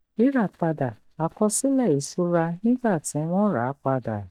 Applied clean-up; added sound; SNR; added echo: neural mask model DeepFilterNet 3.